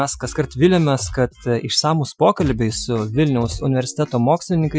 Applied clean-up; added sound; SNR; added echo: classical method Wiener filter.